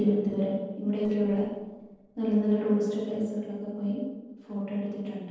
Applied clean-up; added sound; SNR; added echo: neural separator model SepFormer DNS4.